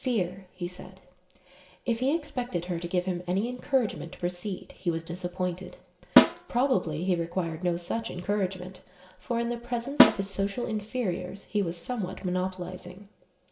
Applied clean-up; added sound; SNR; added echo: none; Snare drum; -4 dB; reverberation time 0.6 s.